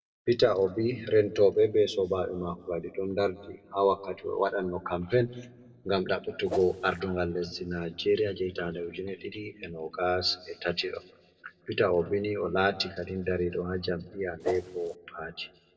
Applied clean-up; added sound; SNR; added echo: neural separator model SepFormer DNS4.